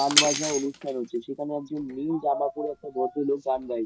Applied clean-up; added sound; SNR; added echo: none; Shatter; 4 dB; none.